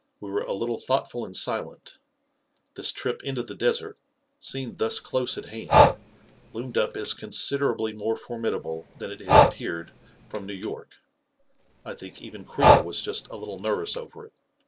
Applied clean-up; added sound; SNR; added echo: none; Breathing; -4 dB; none.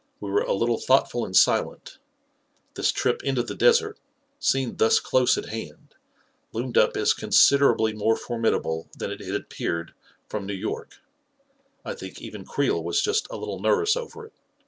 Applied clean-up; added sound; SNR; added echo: none; none; none; none.